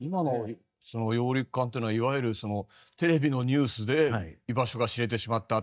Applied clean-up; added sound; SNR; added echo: neural mask model DeepFilterNet 3.